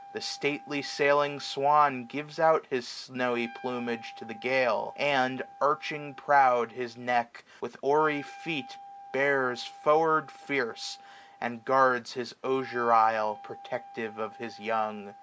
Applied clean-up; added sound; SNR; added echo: none; Wind instrument, woodwind instrument; 20 dB; none.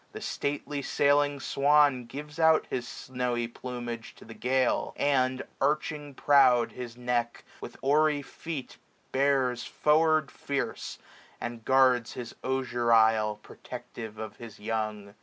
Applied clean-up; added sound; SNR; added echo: none; none; none; none.